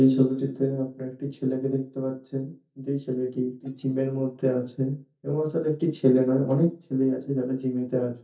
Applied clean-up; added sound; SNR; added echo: neural mask model DeepFilterNet 3.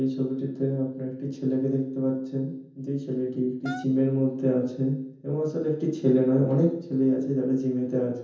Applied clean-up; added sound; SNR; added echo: none; Wind instrument, woodwind instrument; 15 dB; reverberation time 0.7 s.